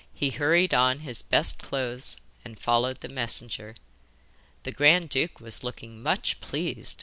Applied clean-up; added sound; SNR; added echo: none; none; none; none.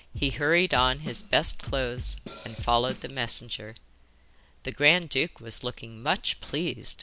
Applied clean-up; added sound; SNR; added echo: none; Drum kit + Cymbal; 10 dB; none.